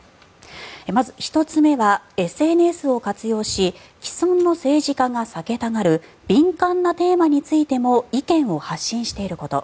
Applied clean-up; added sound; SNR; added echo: none; none; none; none.